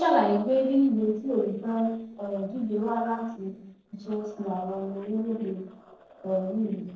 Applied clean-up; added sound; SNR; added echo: neural separator model SepFormer DNS4.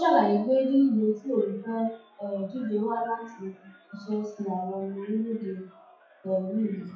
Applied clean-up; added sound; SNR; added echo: classical method WPE with log-MMSE.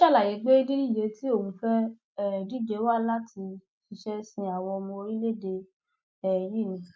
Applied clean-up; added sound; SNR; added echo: none; none; none; none.